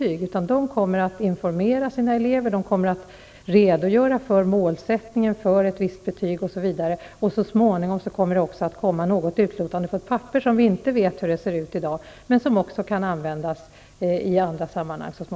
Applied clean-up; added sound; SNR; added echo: none; none; none; none.